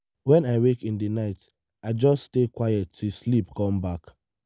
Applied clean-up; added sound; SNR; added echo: none; none; none; none.